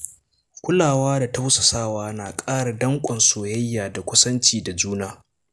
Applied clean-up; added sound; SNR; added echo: none; none; none; none.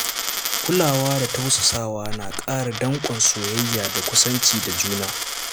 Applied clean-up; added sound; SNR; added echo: none; Coin (dropping); 4 dB; none.